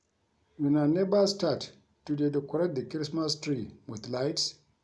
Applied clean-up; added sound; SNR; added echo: none; none; none; none.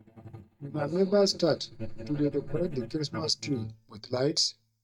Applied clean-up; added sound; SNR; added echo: neural mask model DeepFilterNet 3.